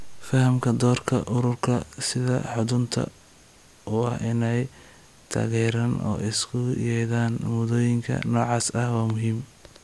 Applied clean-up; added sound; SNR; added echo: none; none; none; none.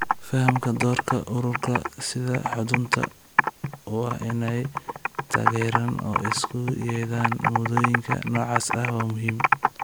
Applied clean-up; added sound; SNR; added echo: none; Computer keyboard; 1 dB; none.